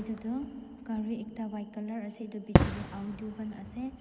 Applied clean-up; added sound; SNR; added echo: none; Fireworks; -4 dB; none.